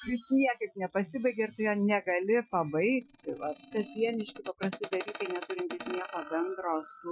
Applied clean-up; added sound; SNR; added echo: classical method Wiener filter.